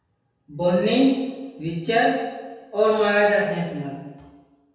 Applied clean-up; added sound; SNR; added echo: none; none; none; reverberation time 1.2 s.